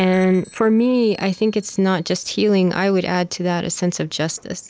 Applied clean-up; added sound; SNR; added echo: neural separator model SepFormer DNS4.